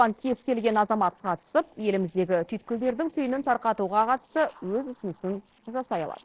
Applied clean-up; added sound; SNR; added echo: neural separator model SepFormer DNS4.